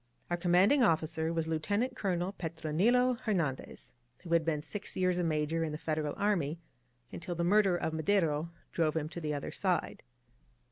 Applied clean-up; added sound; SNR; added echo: none; none; none; none.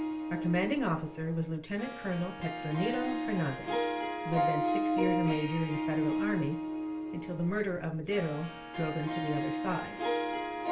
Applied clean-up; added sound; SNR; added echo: none; Harp; 0 dB; reverberation time 0.3 s.